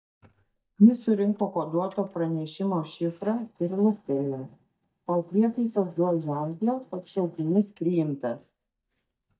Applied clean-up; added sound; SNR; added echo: neural mask model DeepFilterNet 3.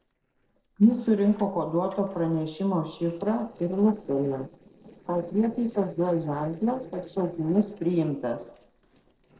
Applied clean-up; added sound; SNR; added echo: neural separator model SepFormer DNS4.